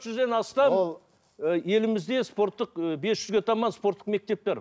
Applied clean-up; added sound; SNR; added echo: none; none; none; none.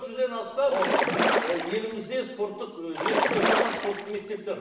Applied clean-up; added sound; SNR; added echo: none; Splash, splatter; -3 dB; reverberation time 1.0 s.